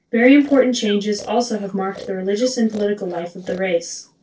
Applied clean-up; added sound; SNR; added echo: neural separator model SepFormer DNS4.